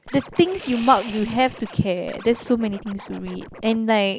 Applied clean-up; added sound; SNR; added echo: none; Scratching (performance technique) + Sawing; 17 dB; none.